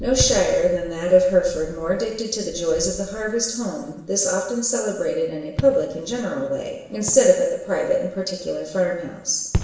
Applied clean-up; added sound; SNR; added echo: none; Fireworks; 13 dB; reverberation time 0.9 s.